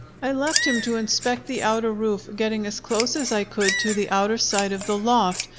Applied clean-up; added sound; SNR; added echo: none; Scissors + Animal; 8 dB; none.